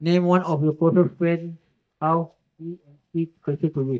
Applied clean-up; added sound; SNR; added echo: neural mask model DeepFilterNet 3.